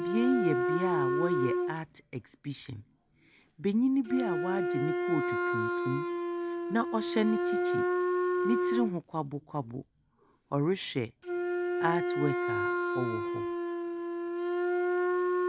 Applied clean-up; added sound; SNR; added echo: none; Wind instrument, woodwind instrument; -2 dB; none.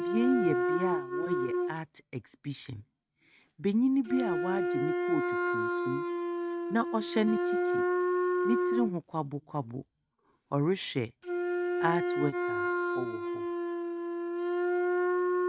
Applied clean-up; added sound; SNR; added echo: neural mask model RNNoise.